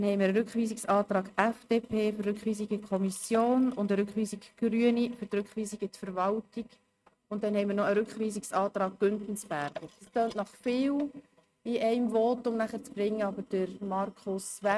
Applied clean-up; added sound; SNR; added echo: neural mask model RNNoise.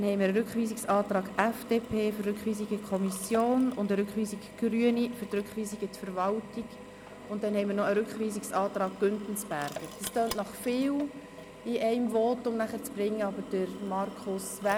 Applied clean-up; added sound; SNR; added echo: none; Drill; 14 dB; none.